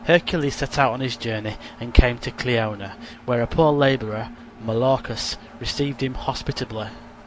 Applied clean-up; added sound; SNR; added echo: none; Engine; 19 dB; none.